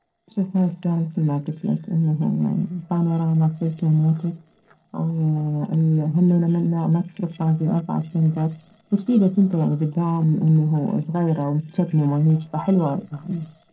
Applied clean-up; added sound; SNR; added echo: neural separator model SepFormer DNS4.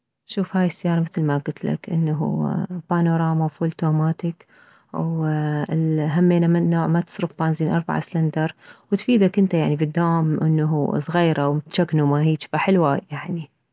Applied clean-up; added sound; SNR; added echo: none; none; none; none.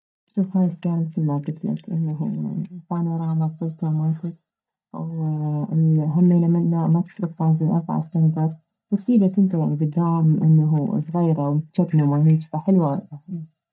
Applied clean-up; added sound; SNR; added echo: neural mask model DeepFilterNet 3.